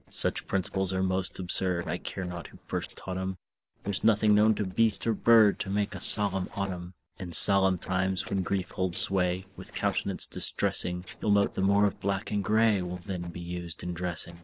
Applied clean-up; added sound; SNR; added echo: neural separator model SepFormer DNS4.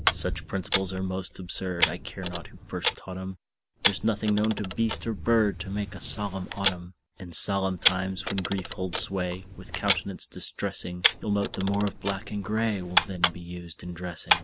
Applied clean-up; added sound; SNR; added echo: none; Camera; 2 dB; none.